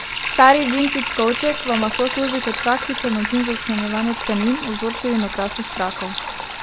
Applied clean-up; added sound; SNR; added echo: none; Sink (filling or washing); 6 dB; none.